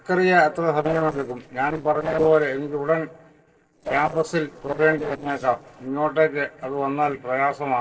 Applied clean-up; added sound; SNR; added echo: neural separator model SepFormer DNS4.